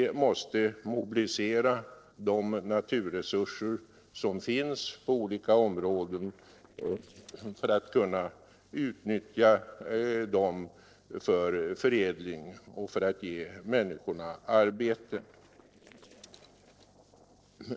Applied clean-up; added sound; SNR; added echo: neural separator model SepFormer DNS4.